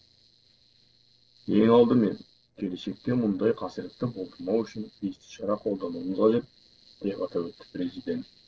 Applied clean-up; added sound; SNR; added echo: neural separator model SepFormer DNS4.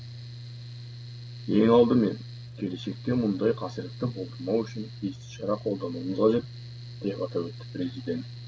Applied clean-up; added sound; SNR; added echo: none; Mechanical fan; 12 dB; none.